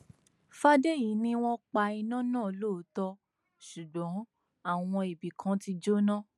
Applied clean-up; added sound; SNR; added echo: none; none; none; none.